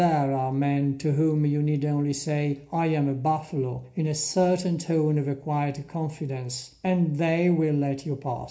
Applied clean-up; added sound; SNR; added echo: none; none; none; reverberation time 0.4 s.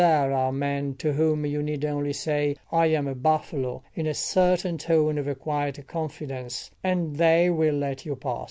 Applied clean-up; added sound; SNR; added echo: none; none; none; none.